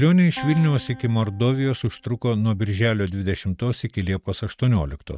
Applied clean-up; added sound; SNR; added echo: neural mask model RNNoise.